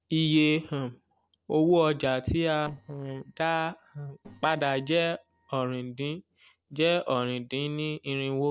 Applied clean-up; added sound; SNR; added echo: neural separator model SepFormer DNS4.